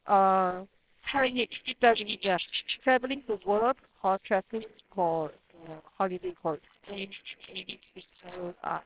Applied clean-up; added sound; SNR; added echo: neural separator model SepFormer WHAMR!.